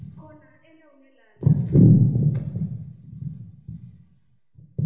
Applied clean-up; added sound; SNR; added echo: none; none; none; reverberation time 1.0 s.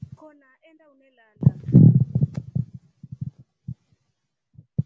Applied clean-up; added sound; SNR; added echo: none; none; none; none.